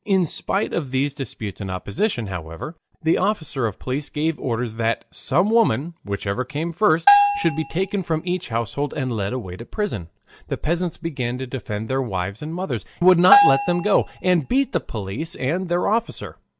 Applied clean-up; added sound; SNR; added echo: none; Bell; -1 dB; none.